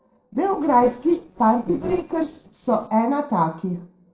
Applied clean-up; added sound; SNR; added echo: neural separator model SepFormer DNS4.